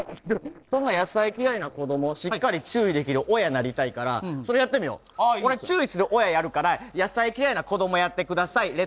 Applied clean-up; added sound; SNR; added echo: neural separator model SepFormer DNS4.